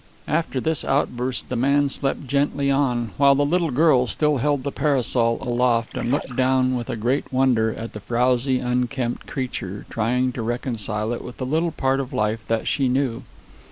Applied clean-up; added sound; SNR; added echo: neural mask model Resemble Enhance denoiser.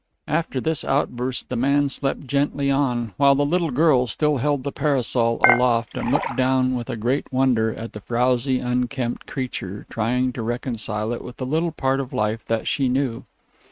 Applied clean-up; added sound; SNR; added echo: neural mask model RNNoise.